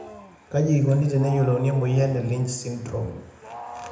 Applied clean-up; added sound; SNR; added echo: none; Wild animals; 17 dB; reverberation time 0.8 s.